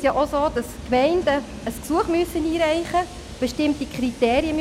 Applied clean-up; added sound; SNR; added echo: none; Train; 14 dB; none.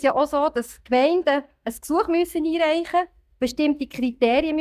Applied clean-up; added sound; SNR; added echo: neural mask model DeepFilterNet 3.